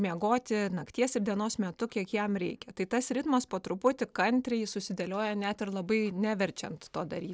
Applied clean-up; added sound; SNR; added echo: none; none; none; none.